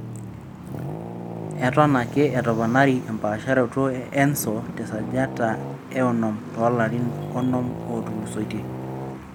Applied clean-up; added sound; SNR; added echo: none; Traffic noise, roadway noise; 8 dB; none.